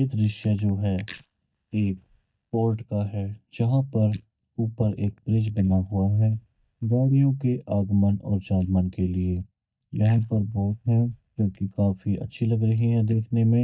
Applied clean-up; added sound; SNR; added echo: neural mask model DeepFilterNet 3.